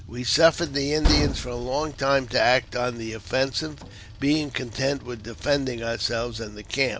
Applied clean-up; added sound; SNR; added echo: none; Train; 8 dB; none.